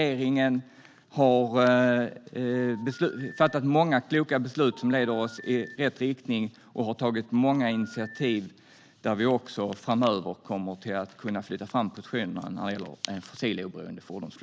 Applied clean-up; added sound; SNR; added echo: none; Telephone; 20 dB; none.